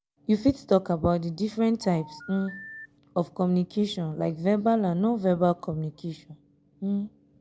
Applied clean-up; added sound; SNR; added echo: none; Telephone; 18 dB; none.